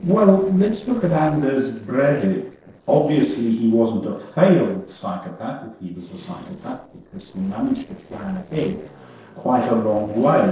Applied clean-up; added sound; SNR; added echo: neural separator model SepFormer DNS4.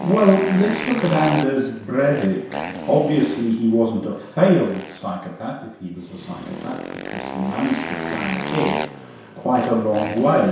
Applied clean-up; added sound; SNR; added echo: none; Motorcycle; 9 dB; reverberation time 0.7 s.